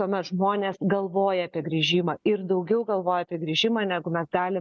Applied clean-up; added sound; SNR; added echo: none; none; none; none.